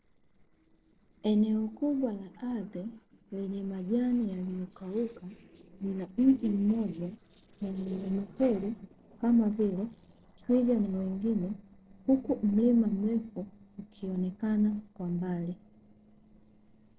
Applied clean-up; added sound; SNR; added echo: neural separator model SepFormer DNS4.